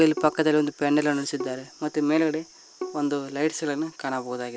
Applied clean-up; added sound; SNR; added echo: none; Bowed string instrument; 15 dB; none.